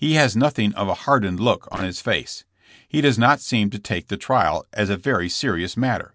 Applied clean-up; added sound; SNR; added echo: neural separator model SepFormer DNS4.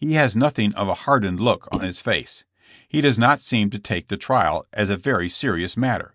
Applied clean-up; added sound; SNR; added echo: neural mask model DeepFilterNet 3.